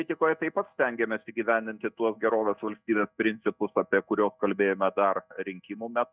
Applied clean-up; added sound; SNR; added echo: neural mask model DeepFilterNet 3.